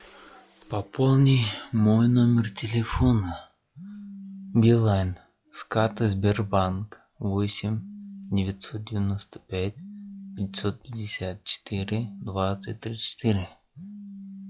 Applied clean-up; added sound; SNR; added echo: classical method log-MMSE.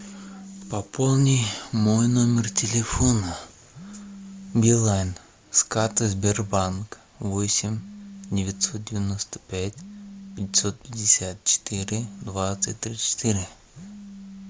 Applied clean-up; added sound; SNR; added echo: none; Telephone; 18 dB; none.